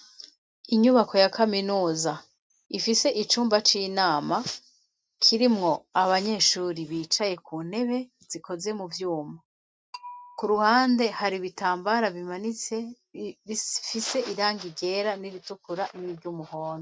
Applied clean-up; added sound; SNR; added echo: neural mask model RNNoise.